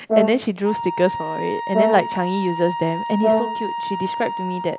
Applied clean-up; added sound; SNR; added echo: none; Brass instrument + Wind instrument, woodwind instrument; 1 dB; none.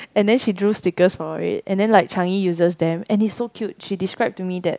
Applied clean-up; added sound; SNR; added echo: none; none; none; none.